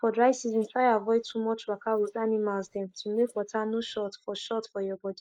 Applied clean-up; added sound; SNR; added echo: neural mask model Resemble Enhance denoiser.